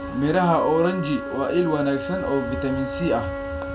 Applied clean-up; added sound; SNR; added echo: none; Wind instrument, woodwind instrument; 7 dB; reverberation time 0.2 s.